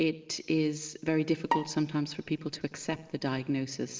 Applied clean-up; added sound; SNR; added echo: none; Bowed string instrument; 7 dB; reverberation time 2.1 s.